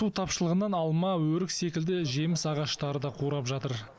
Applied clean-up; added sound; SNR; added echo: none; none; none; none.